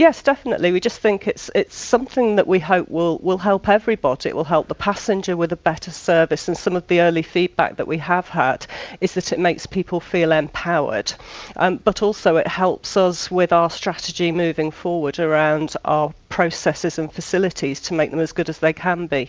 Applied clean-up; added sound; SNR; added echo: none; none; none; none.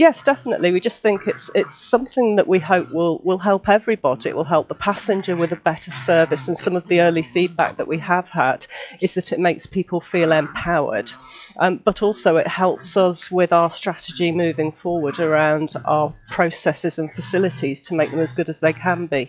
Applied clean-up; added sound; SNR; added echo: classical method log-MMSE.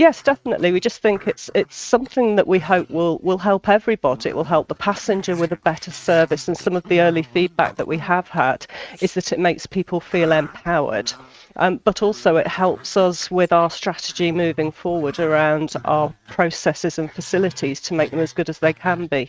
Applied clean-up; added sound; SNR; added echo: neural mask model RNNoise.